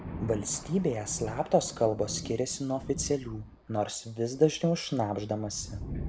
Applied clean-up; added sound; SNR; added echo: none; Thunder; 12 dB; none.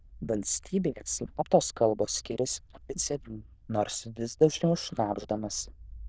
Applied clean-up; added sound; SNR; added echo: neural diffusion model UNIVERSE++.